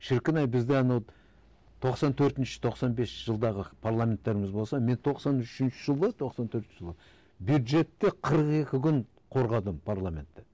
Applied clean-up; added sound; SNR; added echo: none; none; none; none.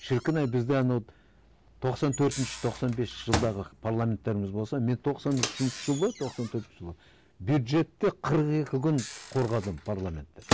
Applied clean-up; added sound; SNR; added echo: none; Microwave oven; 10 dB; none.